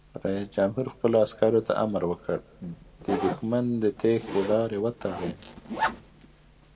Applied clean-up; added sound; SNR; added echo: none; Zipper (clothing); 10 dB; reverberation time 1.5 s.